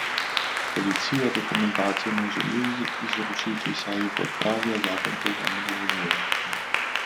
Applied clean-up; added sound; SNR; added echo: none; Applause / Clapping; -1 dB; none.